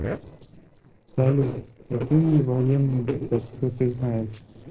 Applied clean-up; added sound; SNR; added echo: neural separator model SepFormer DNS4.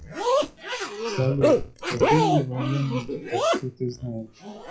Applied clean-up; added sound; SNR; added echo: classical method WPE with log-MMSE.